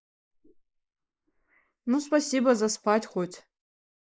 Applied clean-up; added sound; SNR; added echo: neural mask model Resemble Enhance denoiser.